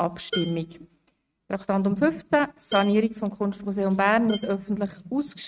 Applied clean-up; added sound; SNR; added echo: neural mask model RNNoise.